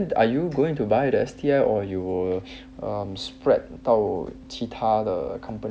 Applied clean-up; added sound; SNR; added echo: none; none; none; none.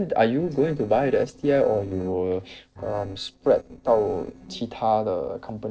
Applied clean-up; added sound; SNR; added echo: neural separator model SepFormer DNS4.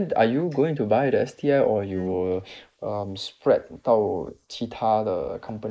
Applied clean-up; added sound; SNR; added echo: neural mask model Resemble Enhance denoiser.